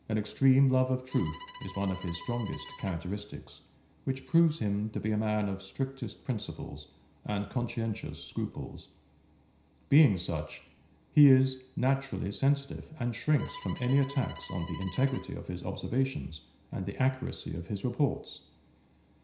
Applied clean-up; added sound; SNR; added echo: none; Bowed string instrument; 17 dB; reverberation time 0.5 s.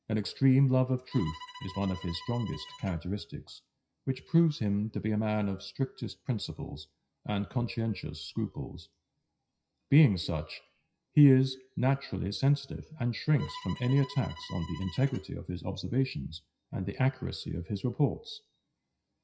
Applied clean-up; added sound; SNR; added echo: classical method WPE with log-MMSE.